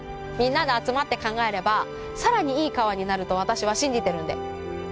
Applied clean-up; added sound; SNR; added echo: none; none; none; none.